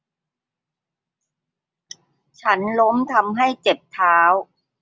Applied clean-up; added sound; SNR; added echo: none; none; none; none.